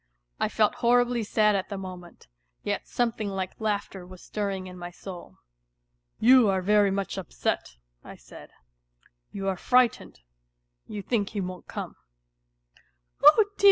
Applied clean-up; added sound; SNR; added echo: none; none; none; none.